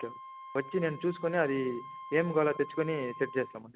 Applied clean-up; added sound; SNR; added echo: none; Wind instrument, woodwind instrument; 14 dB; none.